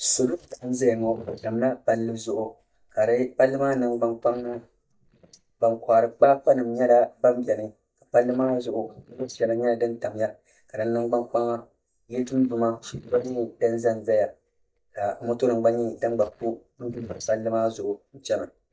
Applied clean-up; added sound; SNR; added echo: neural mask model DeepFilterNet 3.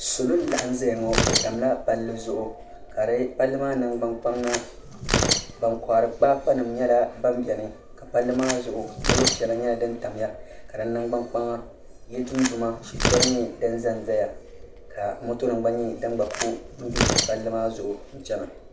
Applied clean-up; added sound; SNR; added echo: none; Tearing; 5 dB; reverberation time 0.3 s.